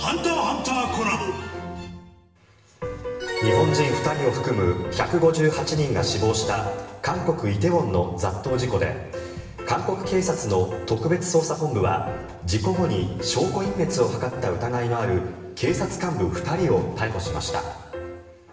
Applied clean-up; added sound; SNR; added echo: none; none; none; reverberation time 1.2 s.